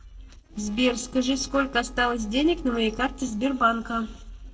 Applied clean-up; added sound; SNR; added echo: neural separator model SepFormer DNS4.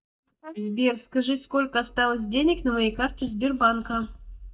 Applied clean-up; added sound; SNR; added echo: neural mask model DeepFilterNet 3.